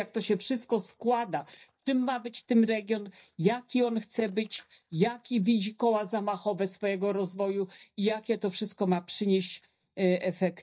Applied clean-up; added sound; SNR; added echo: neural mask model DeepFilterNet 3.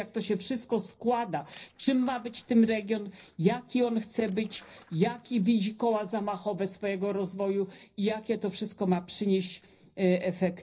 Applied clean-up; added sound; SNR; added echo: neural separator model SepFormer DNS4.